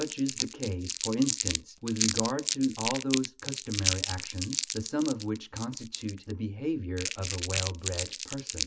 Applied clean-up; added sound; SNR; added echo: none; Crumpling, crinkling; 2 dB; none.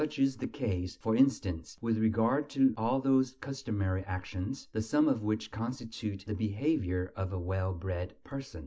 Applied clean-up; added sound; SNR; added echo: none; none; none; none.